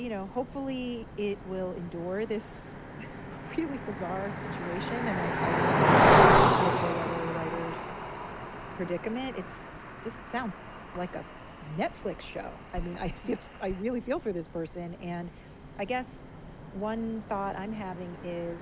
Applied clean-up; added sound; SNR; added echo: none; Cricket; -5 dB; none.